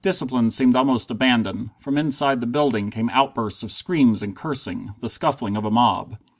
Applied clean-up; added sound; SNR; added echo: none; none; none; none.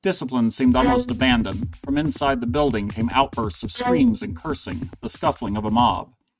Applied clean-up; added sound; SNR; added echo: neural mask model RNNoise.